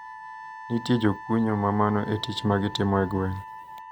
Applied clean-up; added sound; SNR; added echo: none; Wind instrument, woodwind instrument + Wind instrument, woodwind instrument; 14 dB; none.